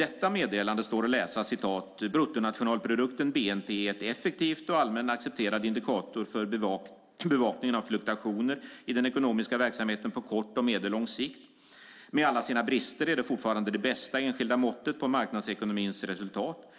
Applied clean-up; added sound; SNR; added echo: none; none; none; none.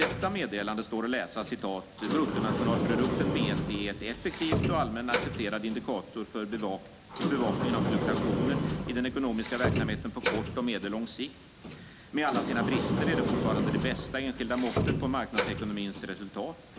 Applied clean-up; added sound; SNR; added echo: none; Sliding door; 0 dB; none.